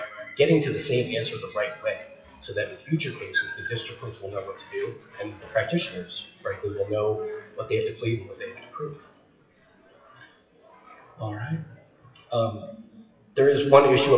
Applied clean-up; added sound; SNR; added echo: classical method WPE with log-MMSE.